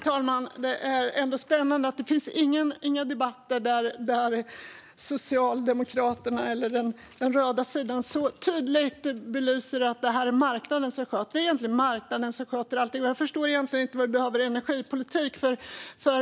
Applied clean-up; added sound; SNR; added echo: none; none; none; none.